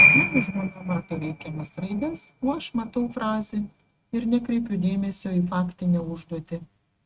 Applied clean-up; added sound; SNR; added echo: neural mask model RNNoise.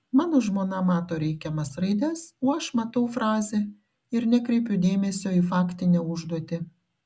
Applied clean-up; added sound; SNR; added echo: none; none; none; none.